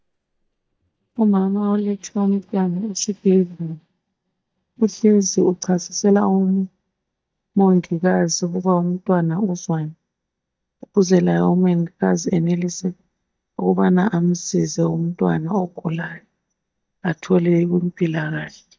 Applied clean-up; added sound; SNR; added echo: neural mask model DeepFilterNet 3.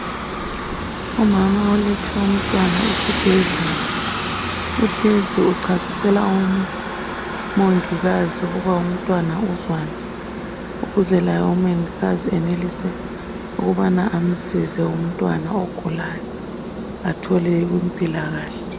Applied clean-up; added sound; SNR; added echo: none; Aircraft; 5 dB; none.